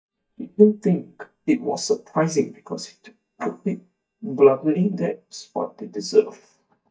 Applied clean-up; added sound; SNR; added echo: neural mask model DeepFilterNet 3.